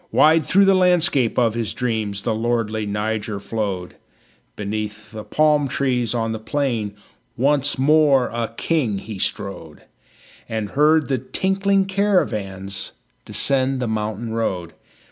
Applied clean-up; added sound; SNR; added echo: none; none; none; none.